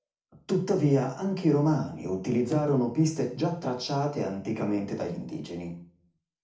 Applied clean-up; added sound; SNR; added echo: none; none; none; reverberation time 0.3 s.